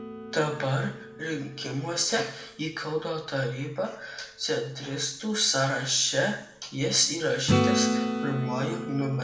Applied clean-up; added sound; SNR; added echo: none; Acoustic guitar / Strum; 4 dB; reverberation time 0.6 s.